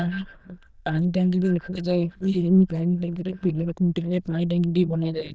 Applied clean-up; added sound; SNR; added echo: neural diffusion model UNIVERSE++.